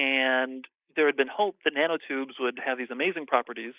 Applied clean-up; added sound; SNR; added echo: neural mask model Resemble Enhance denoiser.